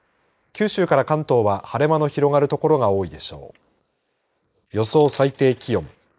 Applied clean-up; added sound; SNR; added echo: neural mask model Resemble Enhance denoiser.